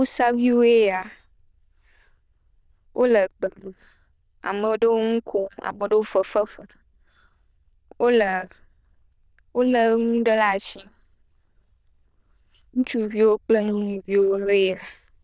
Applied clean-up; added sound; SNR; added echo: neural diffusion model UNIVERSE++.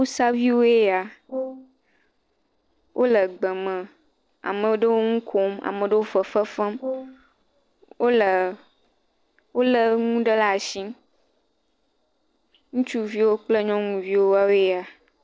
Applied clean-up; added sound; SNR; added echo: neural separator model SepFormer DNS4.